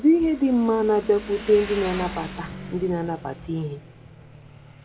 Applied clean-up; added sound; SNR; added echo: none; Motorcycle; 15 dB; reverberation time 1.0 s.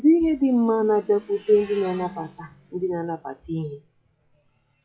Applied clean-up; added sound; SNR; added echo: classical method WPE with log-MMSE.